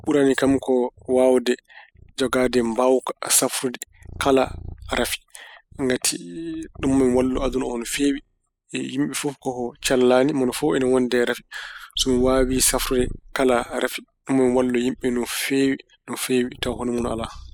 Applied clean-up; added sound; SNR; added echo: classical method spectral subtraction.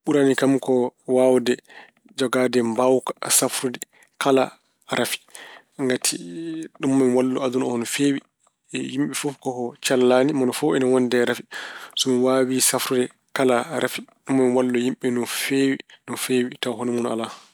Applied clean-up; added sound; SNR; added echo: none; none; none; none.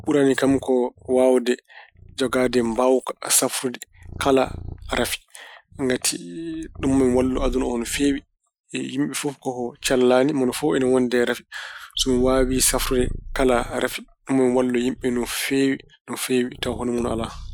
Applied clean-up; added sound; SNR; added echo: classical method Wiener filter.